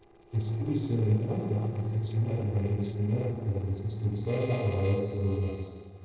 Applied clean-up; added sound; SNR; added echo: neural separator model SepFormer DNS4.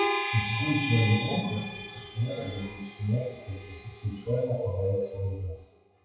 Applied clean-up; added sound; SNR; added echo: classical method WPE with log-MMSE.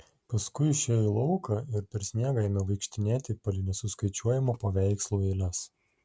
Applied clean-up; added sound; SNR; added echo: none; none; none; none.